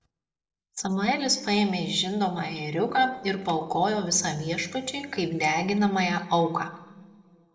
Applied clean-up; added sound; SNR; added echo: neural separator model SepFormer DNS4.